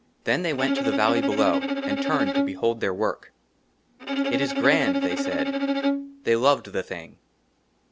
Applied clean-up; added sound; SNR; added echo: none; Bowed string instrument; 0 dB; none.